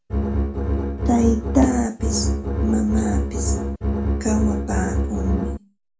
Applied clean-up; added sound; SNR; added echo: none; Bowed string instrument; -2 dB; reverberation time 0.3 s.